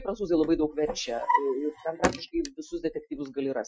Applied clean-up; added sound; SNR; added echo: classical method Wiener filter.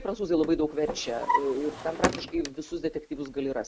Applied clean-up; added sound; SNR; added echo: none; Drawer open or close; 4 dB; none.